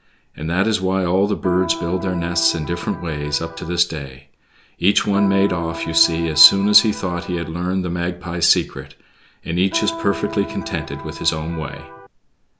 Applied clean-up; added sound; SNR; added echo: none; Electric guitar; 11 dB; none.